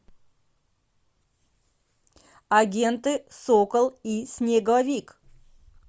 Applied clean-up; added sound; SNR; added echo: none; none; none; none.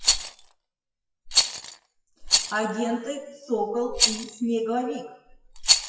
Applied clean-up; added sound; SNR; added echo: classical method WPE with log-MMSE.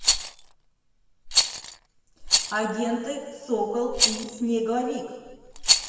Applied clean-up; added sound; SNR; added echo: none; Rattle; -2 dB; reverberation time 1.2 s.